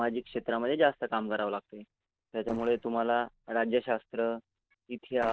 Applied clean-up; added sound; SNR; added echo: neural separator model SepFormer DNS4.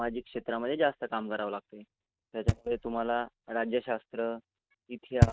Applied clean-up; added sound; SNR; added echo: neural mask model RNNoise.